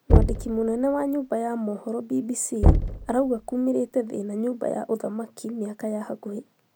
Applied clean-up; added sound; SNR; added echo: none; Knock; -2 dB; none.